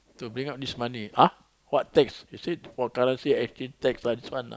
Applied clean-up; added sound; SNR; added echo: none; none; none; none.